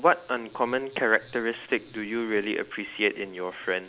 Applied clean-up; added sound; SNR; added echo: none; none; none; none.